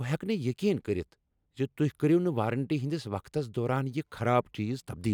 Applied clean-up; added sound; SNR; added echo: none; none; none; none.